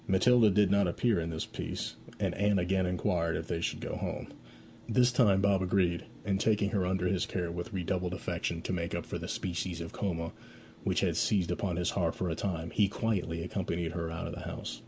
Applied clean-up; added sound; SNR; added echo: none; none; none; none.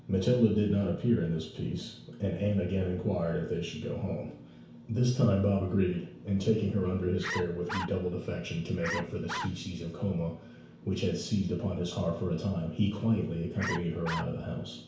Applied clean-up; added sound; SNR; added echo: none; Bark; 9 dB; reverberation time 0.6 s.